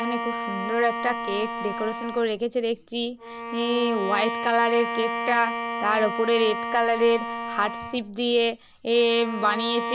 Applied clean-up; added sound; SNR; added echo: none; Bowed string instrument; 6 dB; none.